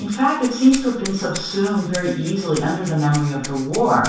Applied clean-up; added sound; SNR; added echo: none; Rattle (instrument); 15 dB; reverberation time 0.7 s.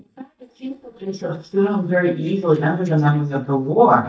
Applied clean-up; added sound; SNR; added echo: neural mask model DeepFilterNet 3.